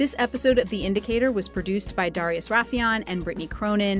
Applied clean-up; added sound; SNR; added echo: none; none; none; none.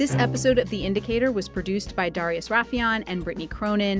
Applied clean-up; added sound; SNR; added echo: none; Bowed string instrument; 10 dB; none.